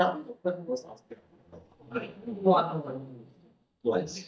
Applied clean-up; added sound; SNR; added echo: neural mask model DeepFilterNet 3.